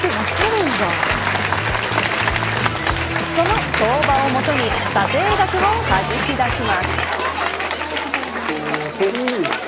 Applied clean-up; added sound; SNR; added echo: none; Applause / Cheering; 0 dB; none.